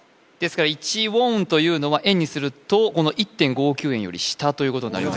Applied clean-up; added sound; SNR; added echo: none; none; none; none.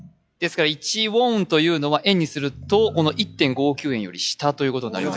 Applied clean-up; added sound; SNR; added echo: classical method log-MMSE.